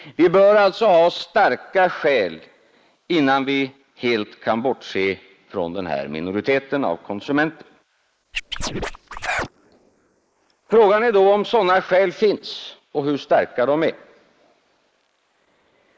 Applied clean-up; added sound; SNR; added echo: neural mask model Resemble Enhance denoiser.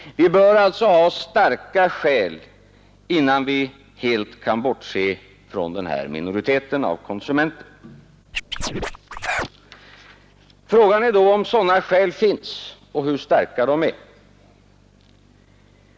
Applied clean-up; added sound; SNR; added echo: none; Scratching (performance technique); 6 dB; none.